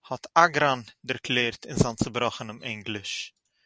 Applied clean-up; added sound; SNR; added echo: none; none; none; none.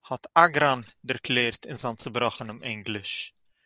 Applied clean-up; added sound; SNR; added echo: neural separator model SepFormer DNS4.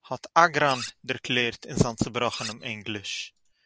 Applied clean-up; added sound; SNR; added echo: none; Cutlery, silverware; 15 dB; none.